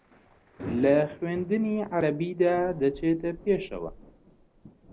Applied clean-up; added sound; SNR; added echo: none; Thunder / Rain; 17 dB; none.